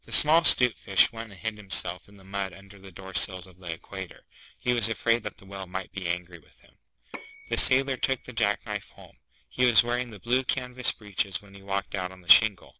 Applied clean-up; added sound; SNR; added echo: none; Bell / Telephone; 19 dB; none.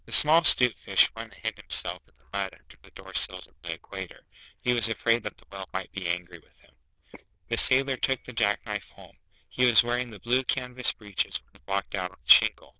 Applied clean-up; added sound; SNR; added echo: neural diffusion model UNIVERSE++.